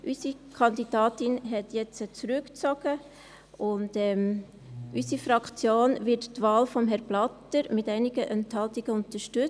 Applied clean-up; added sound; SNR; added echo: none; none; none; none.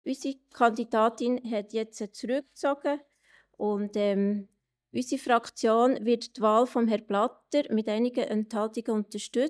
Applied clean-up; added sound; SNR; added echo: neural mask model DeepFilterNet 3.